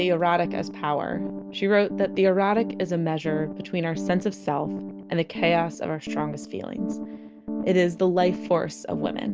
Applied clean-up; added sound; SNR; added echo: none; none; none; none.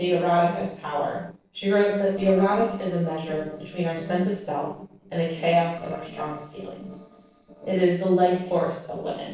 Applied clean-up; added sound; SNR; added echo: neural separator model SepFormer DNS4.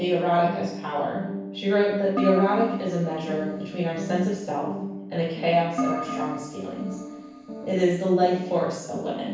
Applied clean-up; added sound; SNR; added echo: none; Keyboard (musical); 8 dB; reverberation time 0.7 s.